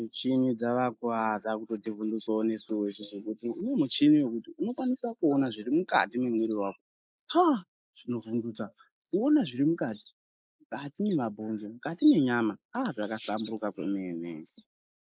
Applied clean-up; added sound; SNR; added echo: neural mask model Resemble Enhance denoiser.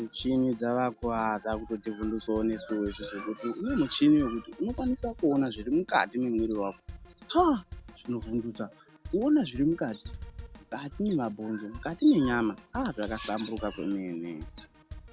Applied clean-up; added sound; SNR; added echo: none; Drum kit; 17 dB; none.